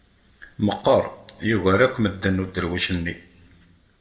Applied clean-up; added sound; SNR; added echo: none; none; none; reverberation time 0.5 s.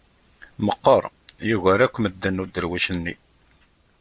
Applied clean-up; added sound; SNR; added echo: none; none; none; none.